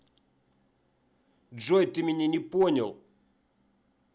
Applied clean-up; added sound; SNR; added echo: none; none; none; none.